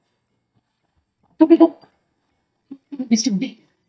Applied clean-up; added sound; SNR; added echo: neural mask model DeepFilterNet 3.